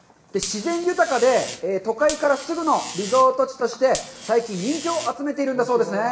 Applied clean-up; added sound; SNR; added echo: none; Buzz; 13 dB; reverberation time 0.8 s.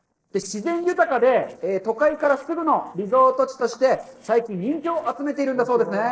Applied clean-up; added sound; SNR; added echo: neural separator model SepFormer DNS4.